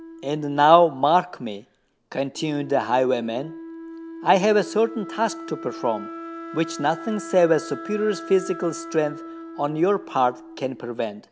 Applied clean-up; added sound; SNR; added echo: none; Wind instrument, woodwind instrument; 14 dB; none.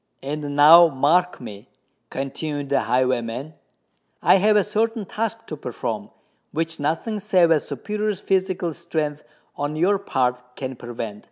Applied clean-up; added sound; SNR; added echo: none; none; none; none.